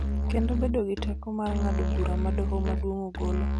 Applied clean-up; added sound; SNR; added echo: none; Musical instrument; -4 dB; none.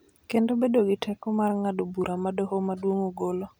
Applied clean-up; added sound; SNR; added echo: none; none; none; none.